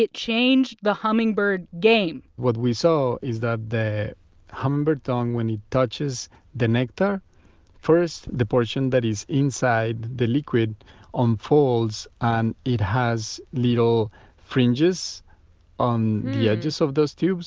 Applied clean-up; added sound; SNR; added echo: none; none; none; none.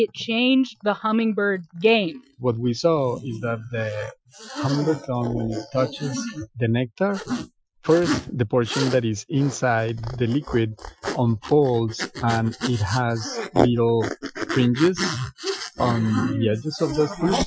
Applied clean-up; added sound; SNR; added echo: classical method Wiener filter.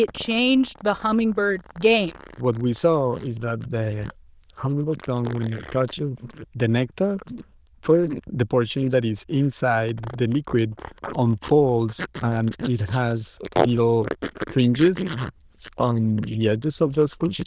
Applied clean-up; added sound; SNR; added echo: neural diffusion model UNIVERSE++.